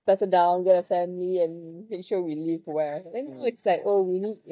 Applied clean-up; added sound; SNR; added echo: neural mask model DeepFilterNet 3.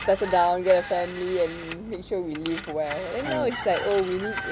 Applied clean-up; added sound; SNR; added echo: none; Telephone + Chicken, rooster; 11 dB; none.